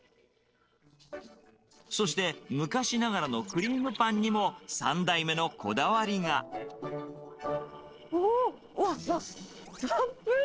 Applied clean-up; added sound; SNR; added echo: neural separator model SepFormer DNS4.